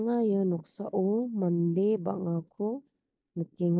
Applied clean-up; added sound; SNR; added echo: neural mask model DeepFilterNet 3.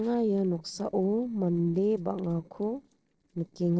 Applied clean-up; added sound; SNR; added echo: neural separator model SepFormer DNS4.